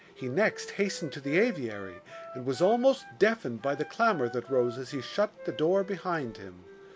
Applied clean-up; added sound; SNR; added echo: none; Wind instrument, woodwind instrument; 17 dB; none.